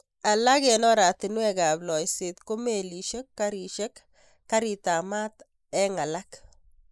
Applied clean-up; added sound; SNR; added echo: neural mask model Resemble Enhance denoiser.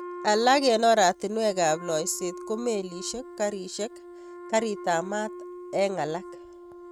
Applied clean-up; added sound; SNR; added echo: neural mask model RNNoise.